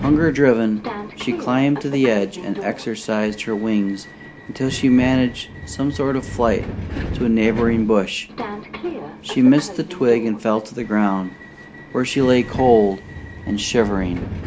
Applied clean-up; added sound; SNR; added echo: none; Subway, metro, underground; 11 dB; none.